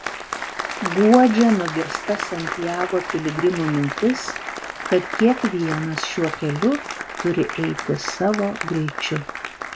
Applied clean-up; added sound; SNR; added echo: none; Applause; 8 dB; none.